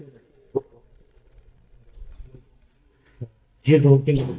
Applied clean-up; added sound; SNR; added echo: neural mask model DeepFilterNet 3.